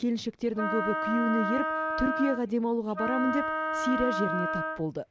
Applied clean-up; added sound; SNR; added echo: none; Wind instrument, woodwind instrument; 1 dB; none.